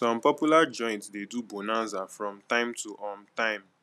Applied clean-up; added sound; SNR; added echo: none; none; none; none.